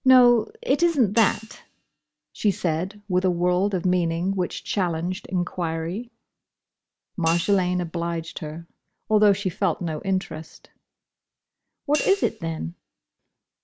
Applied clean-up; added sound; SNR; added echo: none; Hi-hat; 14 dB; none.